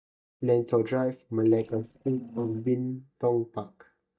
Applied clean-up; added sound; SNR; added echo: neural mask model DeepFilterNet 3.